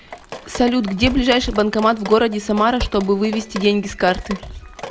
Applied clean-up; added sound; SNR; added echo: none; Drip; 16 dB; none.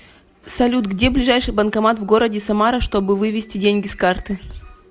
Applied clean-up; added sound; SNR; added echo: none; none; none; none.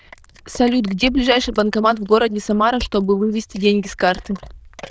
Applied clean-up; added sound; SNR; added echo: neural diffusion model UNIVERSE++.